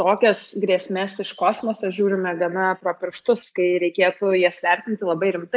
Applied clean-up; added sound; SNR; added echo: neural mask model Resemble Enhance denoiser.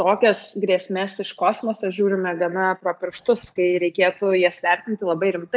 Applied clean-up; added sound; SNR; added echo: neural mask model DeepFilterNet 3.